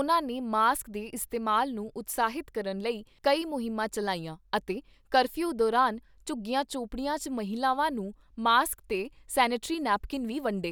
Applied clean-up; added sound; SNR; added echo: none; none; none; none.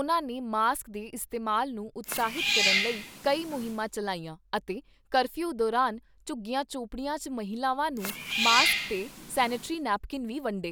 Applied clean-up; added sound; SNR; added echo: none; Cat; 1 dB; none.